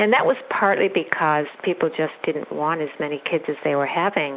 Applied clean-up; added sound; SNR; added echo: none; none; none; none.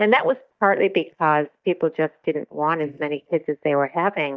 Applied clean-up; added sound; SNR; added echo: neural mask model DeepFilterNet 3.